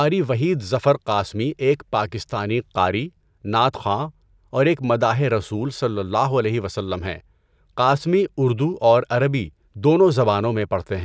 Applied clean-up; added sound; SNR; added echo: none; none; none; none.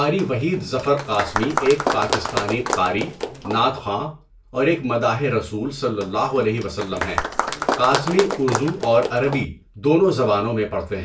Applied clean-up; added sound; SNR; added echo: none; Applause; 5 dB; reverberation time 0.3 s.